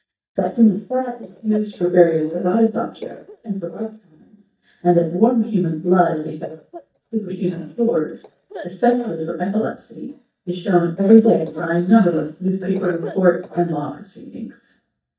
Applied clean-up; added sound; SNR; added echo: neural mask model DeepFilterNet 3.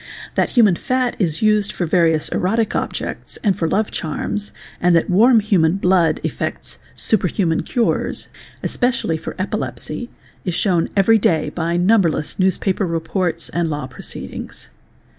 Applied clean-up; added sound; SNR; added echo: none; none; none; none.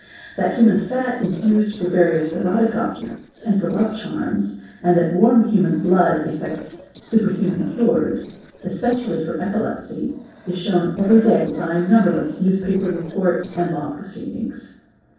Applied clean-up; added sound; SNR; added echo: neural separator model SepFormer DNS4.